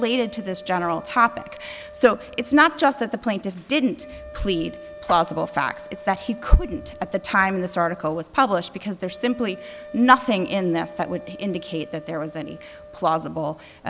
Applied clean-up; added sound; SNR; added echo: none; Wind instrument, woodwind instrument; 18 dB; none.